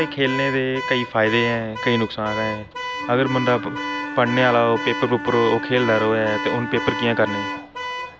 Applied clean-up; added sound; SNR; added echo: none; Alarm / Car + Wind instrument, woodwind instrument; 7 dB; none.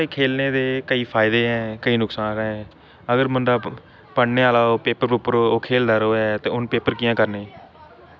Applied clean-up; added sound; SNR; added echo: none; none; none; none.